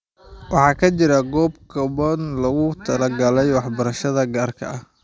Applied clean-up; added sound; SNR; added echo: none; none; none; none.